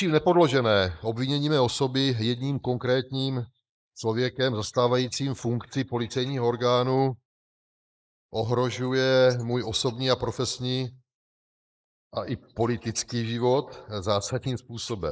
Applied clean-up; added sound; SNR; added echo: neural mask model Resemble Enhance denoiser.